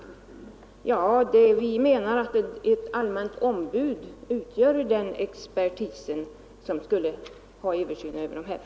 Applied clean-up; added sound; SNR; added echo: none; none; none; none.